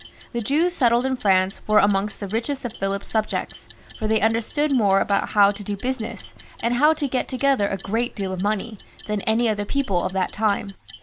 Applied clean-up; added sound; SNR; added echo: none; Clock; 10 dB; none.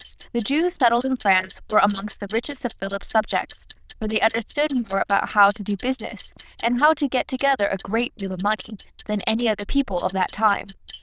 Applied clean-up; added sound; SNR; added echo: neural diffusion model UNIVERSE++.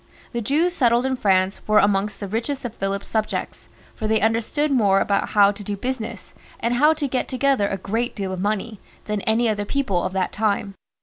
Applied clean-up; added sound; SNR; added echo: none; none; none; none.